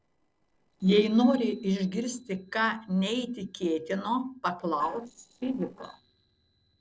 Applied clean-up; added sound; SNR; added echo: neural separator model SepFormer DNS4.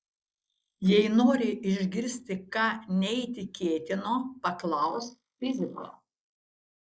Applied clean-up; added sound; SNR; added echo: neural mask model Resemble Enhance denoiser.